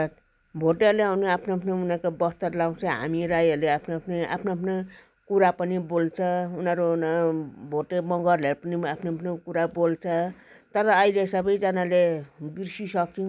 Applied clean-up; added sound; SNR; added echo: none; none; none; none.